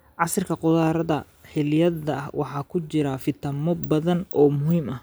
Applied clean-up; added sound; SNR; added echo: none; none; none; none.